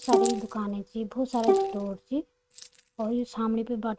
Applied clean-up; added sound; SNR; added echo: neural mask model RNNoise.